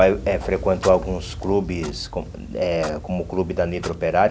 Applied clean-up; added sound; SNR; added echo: none; Clock; 12 dB; none.